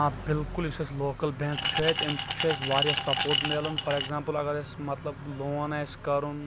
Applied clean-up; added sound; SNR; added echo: none; Glass; 0 dB; none.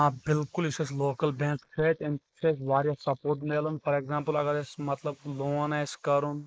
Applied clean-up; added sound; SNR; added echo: neural mask model Resemble Enhance denoiser.